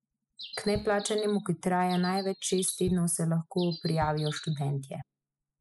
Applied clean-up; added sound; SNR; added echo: classical method spectral subtraction.